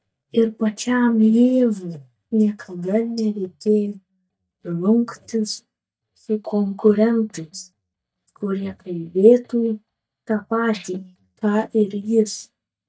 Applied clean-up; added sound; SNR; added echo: neural mask model DeepFilterNet 3.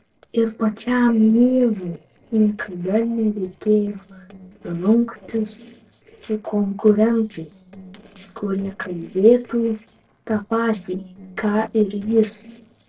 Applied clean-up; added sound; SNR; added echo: neural separator model SepFormer DNS4.